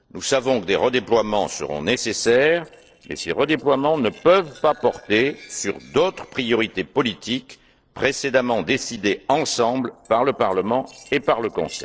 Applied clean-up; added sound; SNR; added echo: neural separator model SepFormer DNS4.